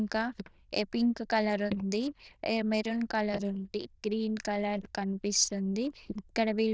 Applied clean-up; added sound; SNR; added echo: neural diffusion model UNIVERSE++.